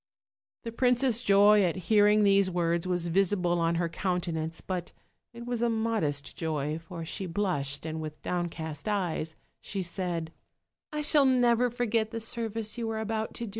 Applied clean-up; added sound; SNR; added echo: none; none; none; none.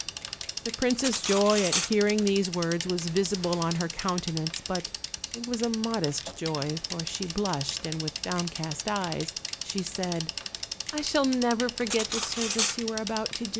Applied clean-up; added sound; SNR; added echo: none; Cutlery, silverware + Bicycle; 5 dB; none.